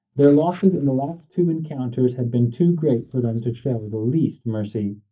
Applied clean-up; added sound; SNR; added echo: neural mask model DeepFilterNet 3.